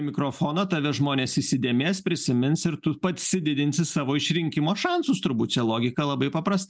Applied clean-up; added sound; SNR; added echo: none; none; none; none.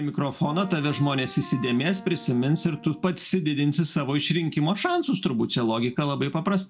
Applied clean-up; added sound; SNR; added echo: none; Wind instrument, woodwind instrument; 18 dB; reverberation time 0.3 s.